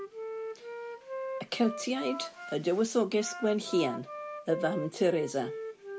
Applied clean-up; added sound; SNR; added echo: none; Wind instrument, woodwind instrument; 9 dB; none.